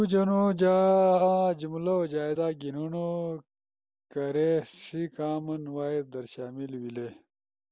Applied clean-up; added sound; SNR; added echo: none; none; none; none.